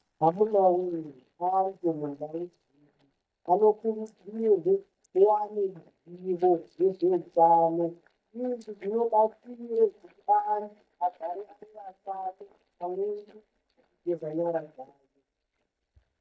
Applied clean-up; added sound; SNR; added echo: neural mask model DeepFilterNet 3.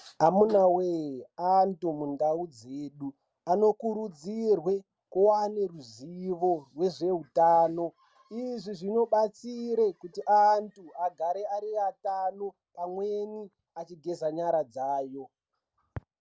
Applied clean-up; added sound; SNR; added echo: none; none; none; none.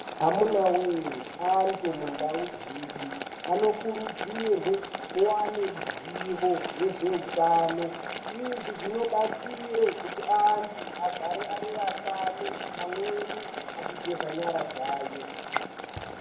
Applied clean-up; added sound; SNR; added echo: none; Boiling; 6 dB; reverberation time 0.5 s.